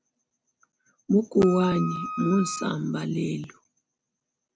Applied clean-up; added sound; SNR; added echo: none; Wind instrument, woodwind instrument; 9 dB; none.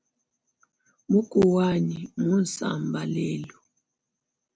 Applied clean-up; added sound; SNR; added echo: none; none; none; none.